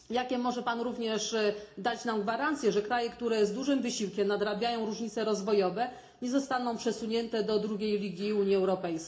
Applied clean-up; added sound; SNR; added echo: none; none; none; reverberation time 0.4 s.